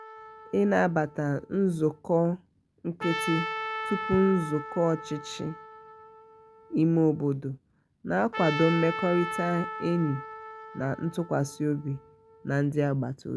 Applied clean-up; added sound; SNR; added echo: none; Trumpet; 10 dB; none.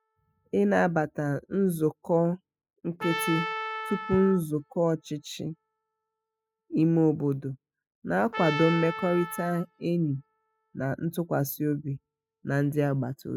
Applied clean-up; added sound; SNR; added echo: classical method spectral subtraction.